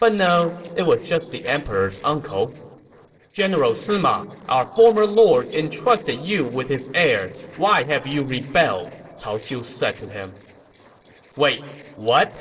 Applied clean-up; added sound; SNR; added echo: neural separator model SepFormer DNS4.